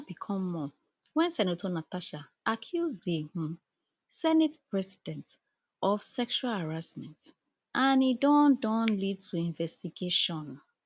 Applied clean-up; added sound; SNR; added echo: none; none; none; none.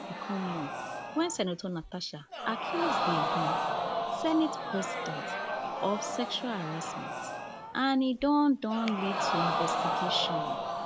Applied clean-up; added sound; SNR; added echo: none; Crowd; 1 dB; none.